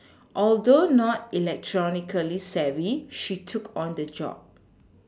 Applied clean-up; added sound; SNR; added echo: none; none; none; none.